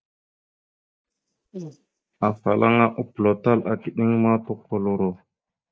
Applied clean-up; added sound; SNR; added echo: neural mask model DeepFilterNet 3.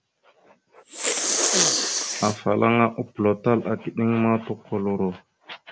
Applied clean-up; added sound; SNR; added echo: none; Respiratory sounds; 1 dB; none.